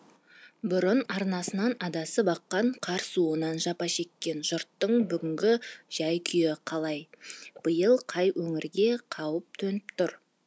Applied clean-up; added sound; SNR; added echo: none; none; none; none.